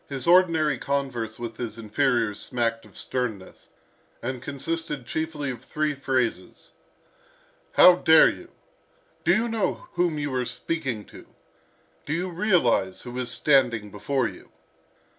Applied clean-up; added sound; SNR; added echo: none; none; none; none.